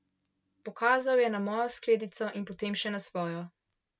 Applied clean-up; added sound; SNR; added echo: none; none; none; none.